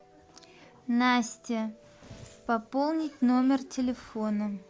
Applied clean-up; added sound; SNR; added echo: none; none; none; none.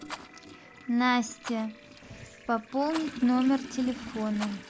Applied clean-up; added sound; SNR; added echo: none; Toilet flush + Rattle; 13 dB; none.